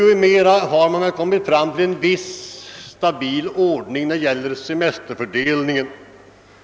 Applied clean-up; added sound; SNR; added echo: none; none; none; none.